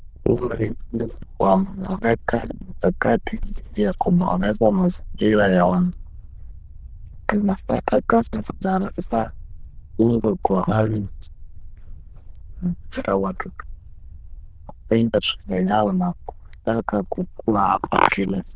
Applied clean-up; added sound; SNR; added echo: neural diffusion model UNIVERSE++.